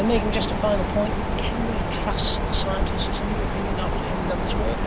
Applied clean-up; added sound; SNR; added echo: none; Mechanisms; -4 dB; none.